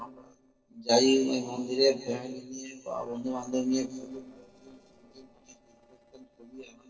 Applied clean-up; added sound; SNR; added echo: neural separator model SepFormer DNS4.